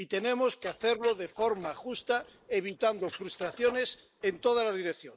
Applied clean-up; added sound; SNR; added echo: neural mask model Resemble Enhance denoiser.